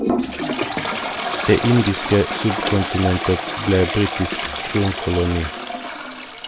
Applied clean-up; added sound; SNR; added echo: none; Toilet flush; 3 dB; none.